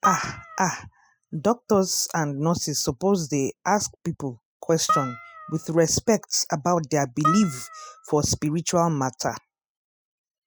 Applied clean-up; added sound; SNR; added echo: classical method spectral subtraction.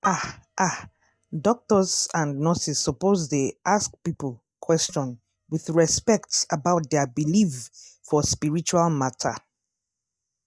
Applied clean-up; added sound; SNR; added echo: neural mask model DeepFilterNet 3.